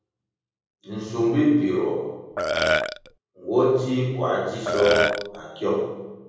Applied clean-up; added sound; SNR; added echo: none; Burping, eructation; -1 dB; reverberation time 1.3 s.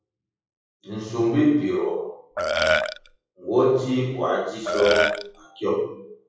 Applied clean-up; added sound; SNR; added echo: classical method WPE with log-MMSE.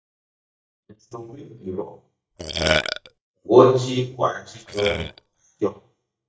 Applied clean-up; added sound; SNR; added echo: neural mask model DeepFilterNet 3.